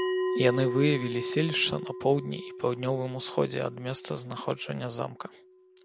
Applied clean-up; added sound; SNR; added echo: none; Bell; 6 dB; none.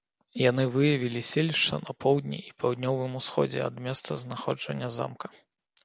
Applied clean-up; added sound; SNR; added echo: none; none; none; none.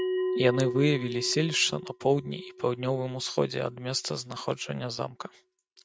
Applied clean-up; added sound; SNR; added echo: neural mask model RNNoise.